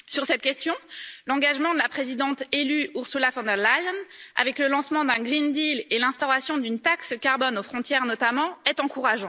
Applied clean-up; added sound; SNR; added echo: none; none; none; none.